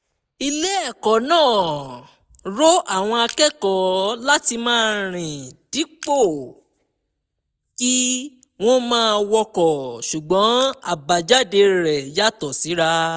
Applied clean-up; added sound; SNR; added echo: neural mask model DeepFilterNet 3.